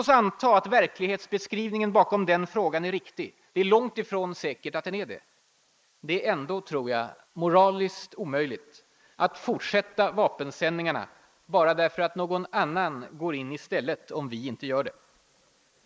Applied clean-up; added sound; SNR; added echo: neural mask model Resemble Enhance denoiser.